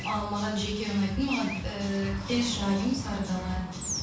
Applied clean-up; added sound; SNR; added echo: none; Traffic noise, roadway noise / Bird; 10 dB; reverberation time 0.7 s.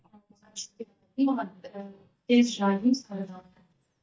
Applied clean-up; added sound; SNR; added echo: neural mask model DeepFilterNet 3.